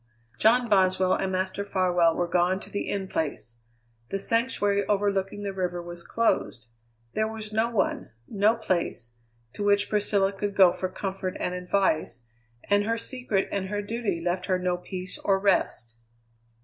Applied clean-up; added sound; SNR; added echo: none; none; none; none.